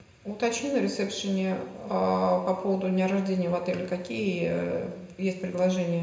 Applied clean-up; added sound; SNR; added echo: none; none; none; reverberation time 0.8 s.